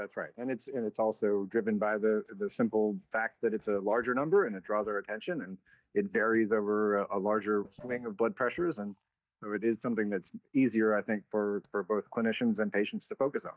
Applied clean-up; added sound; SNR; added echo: neural mask model DeepFilterNet 3.